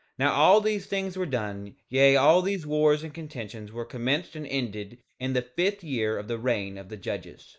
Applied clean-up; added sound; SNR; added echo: neural mask model Resemble Enhance denoiser.